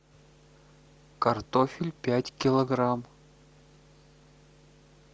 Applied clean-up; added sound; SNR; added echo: none; none; none; none.